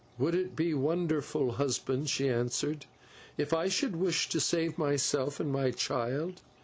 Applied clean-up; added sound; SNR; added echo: none; none; none; none.